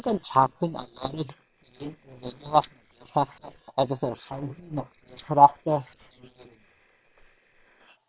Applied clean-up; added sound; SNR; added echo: neural separator model SepFormer WHAM!.